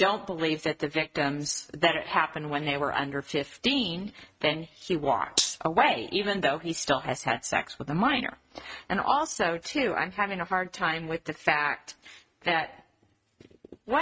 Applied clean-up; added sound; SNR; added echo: neural mask model RNNoise.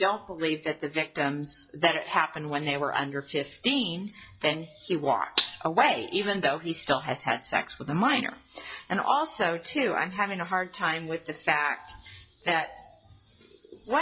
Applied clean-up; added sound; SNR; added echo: classical method log-MMSE.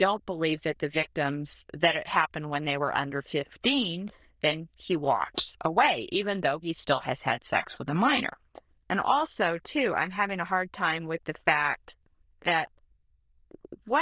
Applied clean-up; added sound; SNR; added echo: neural diffusion model UNIVERSE++.